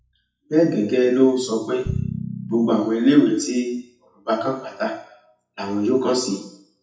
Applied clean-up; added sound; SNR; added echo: classical method WPE with log-MMSE.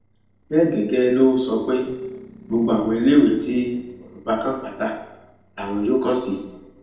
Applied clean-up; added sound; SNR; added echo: neural separator model SepFormer DNS4.